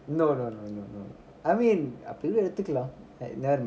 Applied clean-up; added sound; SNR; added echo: none; none; none; none.